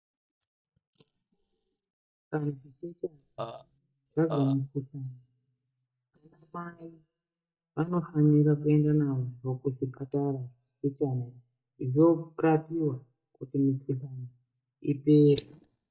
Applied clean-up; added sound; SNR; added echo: neural mask model DeepFilterNet 3.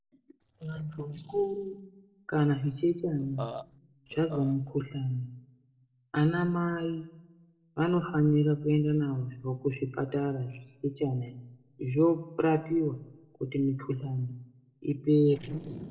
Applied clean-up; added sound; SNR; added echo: neural separator model SepFormer DNS4.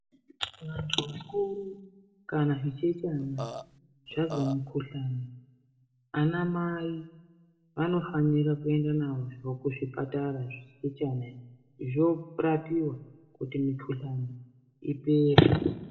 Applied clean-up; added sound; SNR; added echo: none; Burping, eructation; 11 dB; reverberation time 0.7 s.